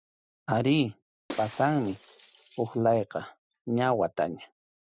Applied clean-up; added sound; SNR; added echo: classical method Wiener filter.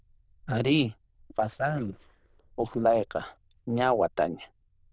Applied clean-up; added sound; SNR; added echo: neural diffusion model UNIVERSE++.